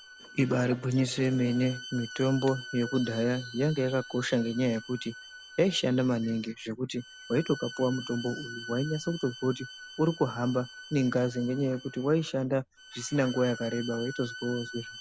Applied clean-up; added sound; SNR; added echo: none; Bowed string instrument; 16 dB; none.